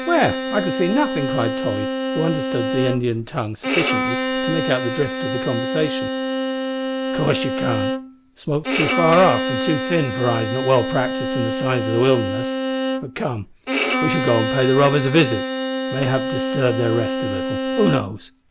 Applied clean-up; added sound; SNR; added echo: none; Bowed string instrument; 2 dB; none.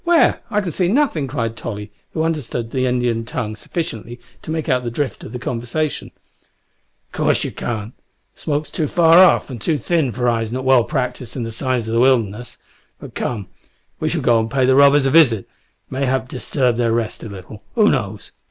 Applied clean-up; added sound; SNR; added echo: none; none; none; none.